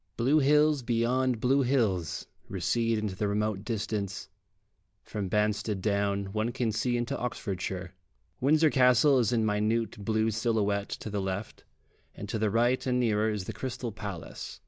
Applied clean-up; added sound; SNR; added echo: none; none; none; none.